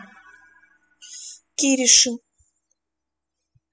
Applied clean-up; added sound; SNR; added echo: classical method spectral subtraction.